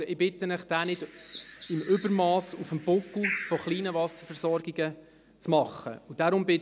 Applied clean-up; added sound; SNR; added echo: none; Bird; 12 dB; none.